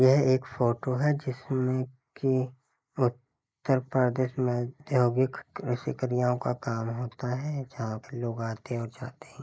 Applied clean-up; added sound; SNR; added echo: neural mask model Resemble Enhance denoiser.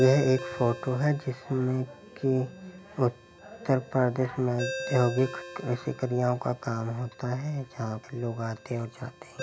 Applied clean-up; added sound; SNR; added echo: none; Ringtone; 14 dB; none.